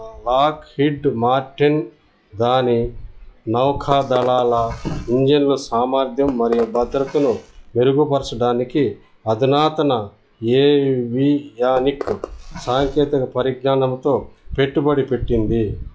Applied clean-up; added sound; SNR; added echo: classical method log-MMSE.